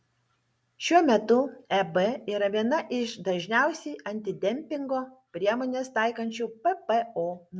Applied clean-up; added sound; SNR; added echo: none; none; none; none.